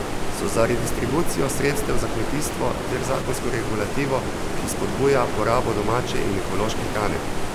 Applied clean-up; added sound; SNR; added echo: none; Stream; 0 dB; none.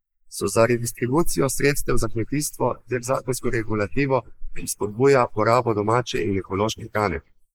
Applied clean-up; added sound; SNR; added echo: neural mask model Resemble Enhance denoiser.